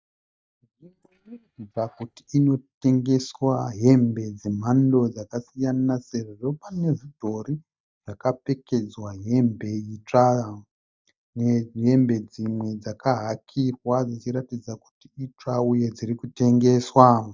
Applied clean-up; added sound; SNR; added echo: neural mask model DeepFilterNet 3.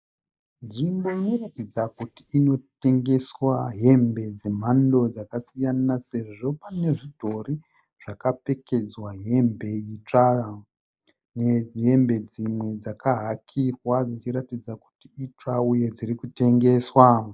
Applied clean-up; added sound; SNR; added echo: neural mask model Resemble Enhance denoiser.